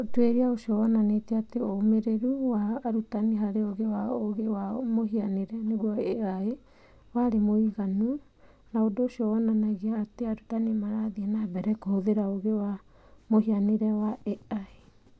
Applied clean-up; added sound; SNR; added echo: none; none; none; none.